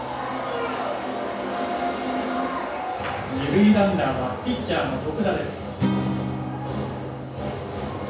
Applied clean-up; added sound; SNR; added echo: none; Acoustic guitar; 9 dB; reverberation time 0.7 s.